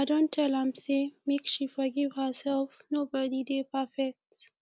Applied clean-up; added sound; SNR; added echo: none; none; none; none.